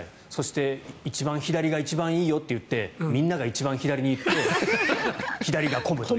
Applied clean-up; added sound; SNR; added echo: none; none; none; none.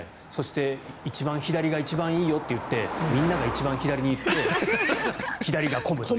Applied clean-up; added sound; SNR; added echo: none; Car passing by; 10 dB; none.